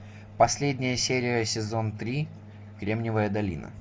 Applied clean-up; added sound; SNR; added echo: none; none; none; none.